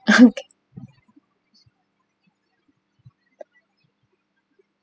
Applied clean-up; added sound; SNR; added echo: classical method spectral subtraction.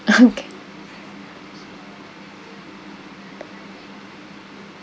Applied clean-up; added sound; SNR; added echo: none; none; none; none.